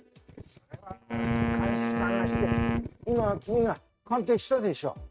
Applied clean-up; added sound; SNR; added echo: neural mask model RNNoise.